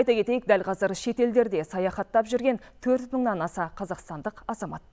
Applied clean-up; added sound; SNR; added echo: none; none; none; none.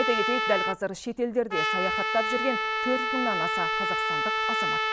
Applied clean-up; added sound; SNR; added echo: none; Trumpet; -3 dB; none.